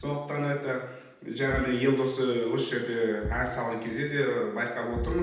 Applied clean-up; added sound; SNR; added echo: none; Thump, thud; 12 dB; reverberation time 0.9 s.